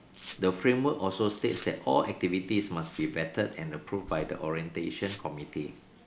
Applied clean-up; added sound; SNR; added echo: none; Domestic sounds, home sounds; 17 dB; none.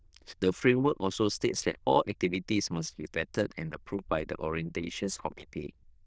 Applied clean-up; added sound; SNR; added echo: neural diffusion model UNIVERSE++.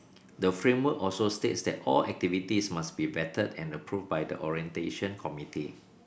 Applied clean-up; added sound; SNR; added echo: none; none; none; none.